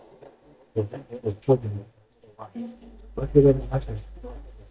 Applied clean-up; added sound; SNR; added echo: neural mask model DeepFilterNet 3.